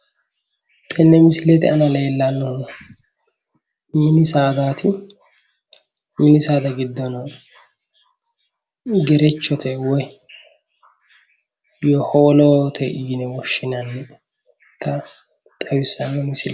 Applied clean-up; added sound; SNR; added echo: none; none; none; none.